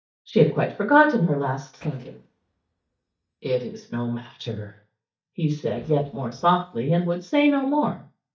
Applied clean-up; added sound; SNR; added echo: neural mask model DeepFilterNet 3.